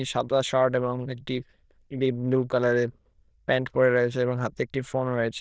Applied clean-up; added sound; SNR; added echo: neural diffusion model UNIVERSE++.